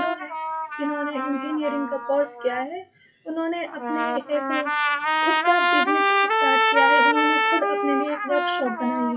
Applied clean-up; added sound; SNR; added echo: classical method WPE with log-MMSE.